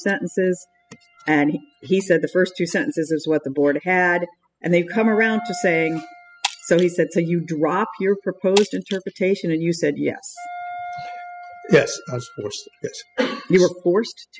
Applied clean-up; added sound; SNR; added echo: classical method spectral subtraction.